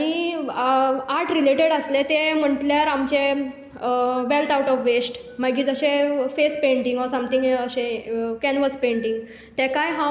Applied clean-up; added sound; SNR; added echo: none; none; none; none.